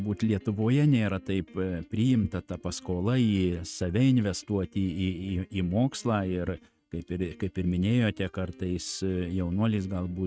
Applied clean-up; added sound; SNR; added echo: neural mask model RNNoise.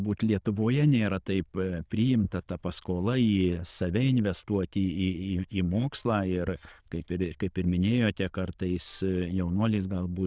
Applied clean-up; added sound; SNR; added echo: neural diffusion model UNIVERSE++.